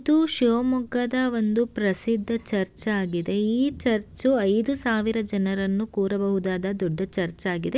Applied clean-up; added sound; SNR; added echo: none; none; none; none.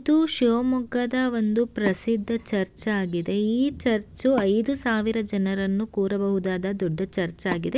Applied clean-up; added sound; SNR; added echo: none; Wood; 19 dB; none.